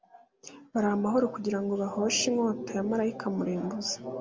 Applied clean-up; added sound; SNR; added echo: none; none; none; none.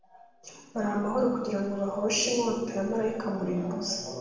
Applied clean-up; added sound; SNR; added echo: none; none; none; reverberation time 0.9 s.